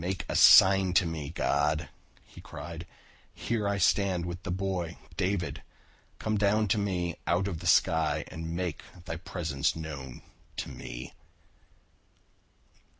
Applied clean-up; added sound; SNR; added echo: none; none; none; none.